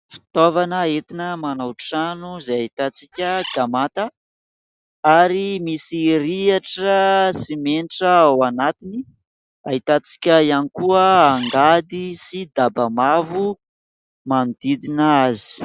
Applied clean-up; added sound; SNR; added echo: none; Bird; 14 dB; none.